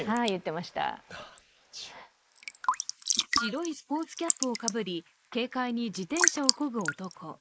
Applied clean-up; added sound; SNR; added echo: neural mask model Resemble Enhance denoiser.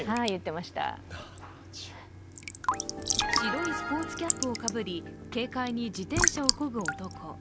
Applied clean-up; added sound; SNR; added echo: none; Raindrop / Drip / Trickle, dribble; 1 dB; none.